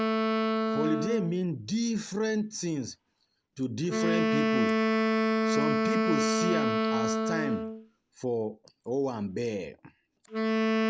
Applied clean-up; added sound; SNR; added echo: none; Wind instrument, woodwind instrument; -3 dB; none.